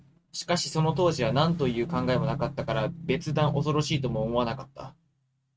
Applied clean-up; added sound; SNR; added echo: neural mask model RNNoise.